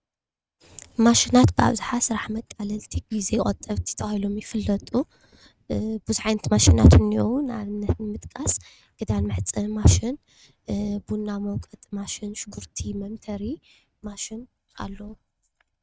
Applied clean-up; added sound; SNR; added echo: neural mask model RNNoise.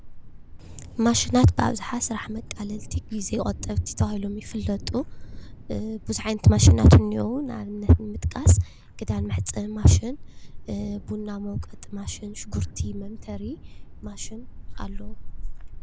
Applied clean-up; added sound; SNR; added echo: none; Thunder; 12 dB; none.